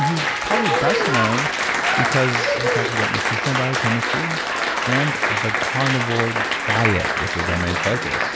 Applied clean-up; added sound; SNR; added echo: none; Applause; -3 dB; none.